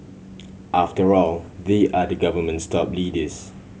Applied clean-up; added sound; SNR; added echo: none; none; none; none.